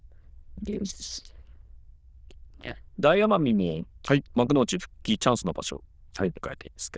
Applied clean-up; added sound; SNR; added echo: neural diffusion model UNIVERSE++.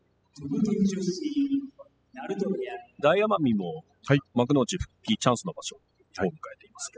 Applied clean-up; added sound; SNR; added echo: classical method spectral subtraction.